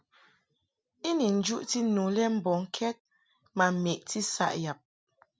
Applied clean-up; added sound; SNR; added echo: none; none; none; none.